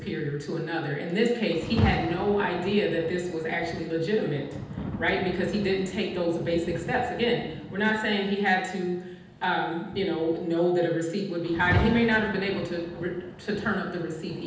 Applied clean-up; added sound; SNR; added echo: none; Rain; 9 dB; reverberation time 0.9 s.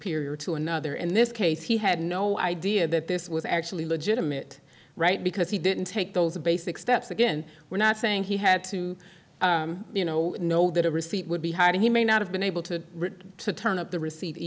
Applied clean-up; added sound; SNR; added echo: none; none; none; none.